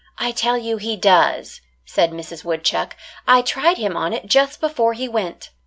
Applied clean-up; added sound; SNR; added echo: none; none; none; none.